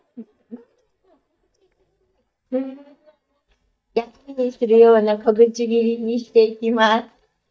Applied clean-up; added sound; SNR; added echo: neural mask model DeepFilterNet 3.